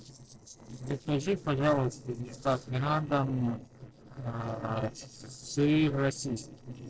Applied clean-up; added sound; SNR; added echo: neural separator model SepFormer DNS4.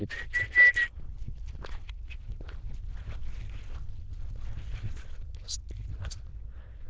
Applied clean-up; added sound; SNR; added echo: neural diffusion model UNIVERSE++.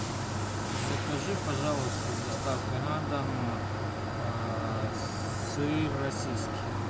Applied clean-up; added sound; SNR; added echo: none; none; none; none.